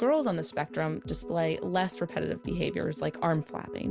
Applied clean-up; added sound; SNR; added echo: none; none; none; none.